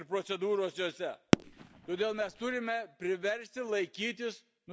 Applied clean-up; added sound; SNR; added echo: none; Fireworks; -2 dB; none.